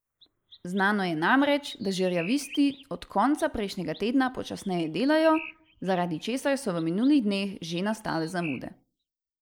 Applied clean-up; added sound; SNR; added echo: neural mask model Resemble Enhance denoiser.